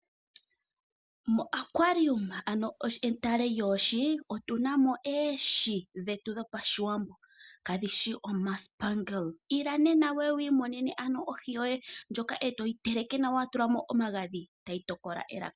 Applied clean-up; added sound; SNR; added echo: none; none; none; none.